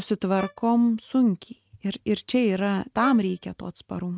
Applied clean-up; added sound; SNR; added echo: neural mask model RNNoise.